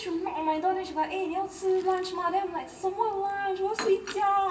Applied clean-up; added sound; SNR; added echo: none; Chirp, tweet; 17 dB; reverberation time 0.9 s.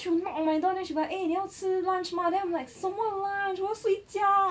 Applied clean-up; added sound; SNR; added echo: none; none; none; none.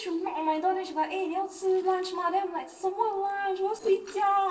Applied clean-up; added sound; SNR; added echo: neural separator model SepFormer DNS4.